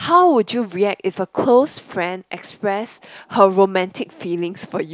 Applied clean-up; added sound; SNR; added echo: none; none; none; none.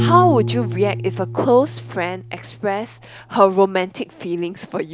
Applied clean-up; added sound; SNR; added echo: none; Piano; 7 dB; none.